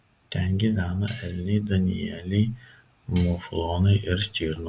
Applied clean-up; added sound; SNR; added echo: none; Cutlery, silverware; 18 dB; none.